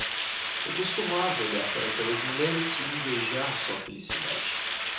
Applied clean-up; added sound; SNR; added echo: none; Hiss; -2 dB; reverberation time 0.6 s.